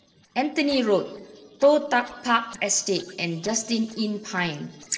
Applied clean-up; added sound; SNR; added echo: neural separator model SepFormer DNS4.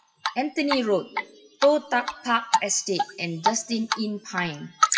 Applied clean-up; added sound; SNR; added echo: classical method WPE with log-MMSE.